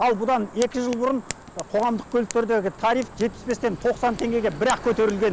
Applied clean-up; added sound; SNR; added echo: none; Fire; 19 dB; none.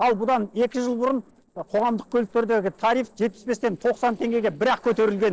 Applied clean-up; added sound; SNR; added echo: neural separator model SepFormer DNS4.